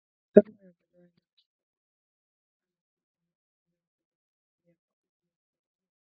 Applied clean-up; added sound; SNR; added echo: neural mask model DeepFilterNet 3.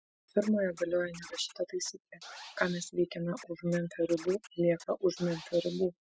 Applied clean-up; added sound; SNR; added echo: classical method spectral subtraction.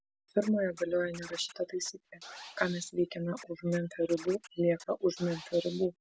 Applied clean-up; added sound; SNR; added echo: none; Scratching (performance technique); 19 dB; none.